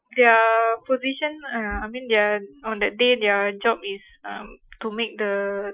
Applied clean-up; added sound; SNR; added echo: classical method Wiener filter.